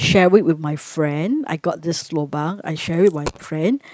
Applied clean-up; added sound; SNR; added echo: neural mask model RNNoise.